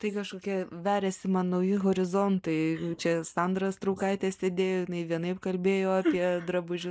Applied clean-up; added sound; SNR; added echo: neural mask model Resemble Enhance denoiser.